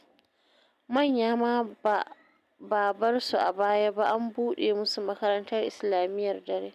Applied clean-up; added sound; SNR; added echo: none; none; none; none.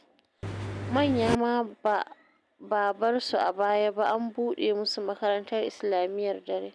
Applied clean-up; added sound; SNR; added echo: none; Engine; 5 dB; none.